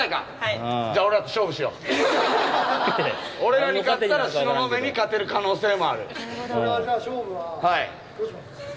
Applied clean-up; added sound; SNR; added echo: none; none; none; none.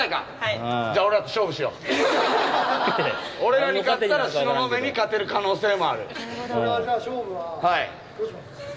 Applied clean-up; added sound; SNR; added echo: none; Wind instrument, woodwind instrument; 17 dB; none.